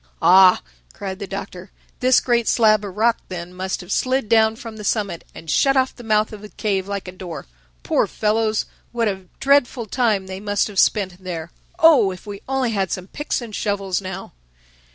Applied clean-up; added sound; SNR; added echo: none; none; none; none.